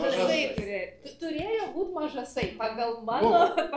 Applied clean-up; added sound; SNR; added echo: none; Raindrop / Drip; 17 dB; none.